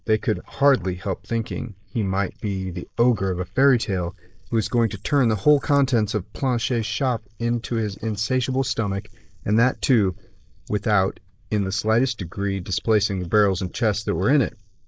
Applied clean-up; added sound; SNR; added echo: neural mask model Resemble Enhance denoiser.